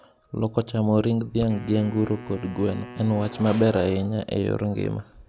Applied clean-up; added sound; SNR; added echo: none; Wind instrument, woodwind instrument; 18 dB; none.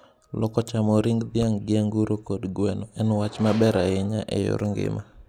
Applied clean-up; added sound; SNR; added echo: none; none; none; none.